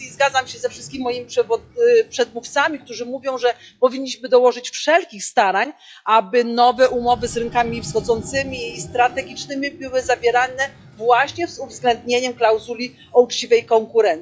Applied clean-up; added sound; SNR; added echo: classical method log-MMSE.